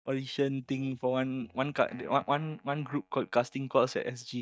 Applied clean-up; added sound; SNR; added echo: neural mask model DeepFilterNet 3.